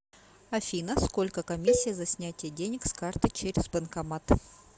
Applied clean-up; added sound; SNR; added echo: none; Cowbell; 1 dB; none.